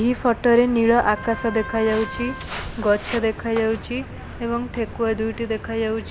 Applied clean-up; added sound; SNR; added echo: none; Walk, footsteps + Wind instrument, woodwind instrument; 12 dB; none.